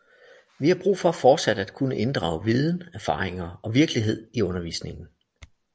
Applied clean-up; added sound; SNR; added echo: none; none; none; none.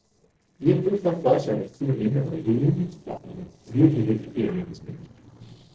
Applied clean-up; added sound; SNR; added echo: neural separator model SepFormer DNS4.